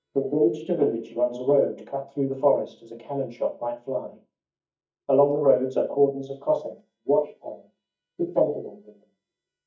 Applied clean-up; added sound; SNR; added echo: neural mask model DeepFilterNet 3.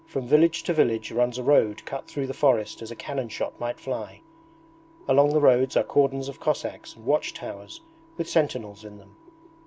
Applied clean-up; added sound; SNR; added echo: none; none; none; none.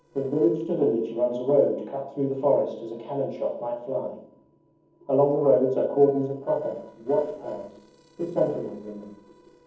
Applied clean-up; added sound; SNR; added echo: neural separator model SepFormer DNS4.